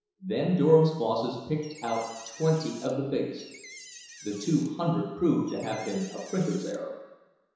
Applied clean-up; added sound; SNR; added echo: none; Door; 19 dB; reverberation time 1.0 s.